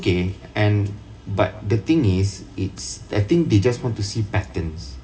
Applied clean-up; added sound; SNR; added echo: none; none; none; reverberation time 0.7 s.